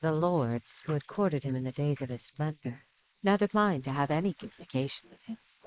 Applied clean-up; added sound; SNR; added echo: neural mask model Resemble Enhance denoiser.